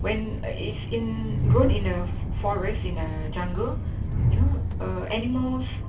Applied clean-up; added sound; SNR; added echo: none; Train; -4 dB; reverberation time 0.2 s.